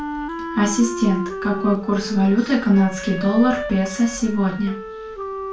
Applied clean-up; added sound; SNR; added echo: none; Wind instrument, woodwind instrument; 10 dB; reverberation time 0.3 s.